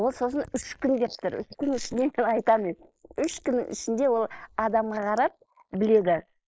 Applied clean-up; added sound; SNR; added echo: neural mask model Resemble Enhance denoiser.